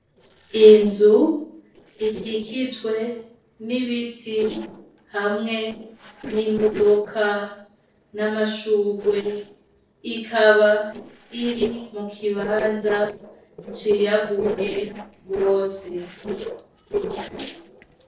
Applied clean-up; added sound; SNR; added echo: neural separator model SepFormer DNS4.